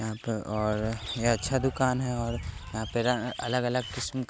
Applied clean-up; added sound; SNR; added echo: none; none; none; none.